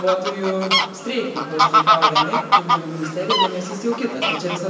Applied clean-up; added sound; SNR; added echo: none; Fowl; -4 dB; reverberation time 0.9 s.